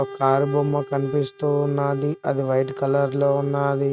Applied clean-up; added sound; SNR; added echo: neural mask model RNNoise.